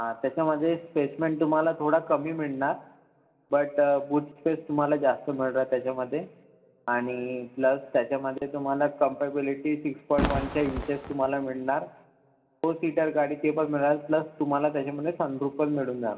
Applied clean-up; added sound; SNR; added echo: none; Fireworks; 5 dB; reverberation time 1.0 s.